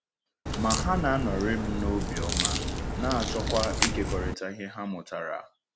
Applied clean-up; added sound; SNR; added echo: none; Crack; -2 dB; none.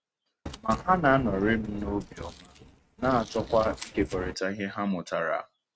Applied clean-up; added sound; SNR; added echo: neural mask model RNNoise.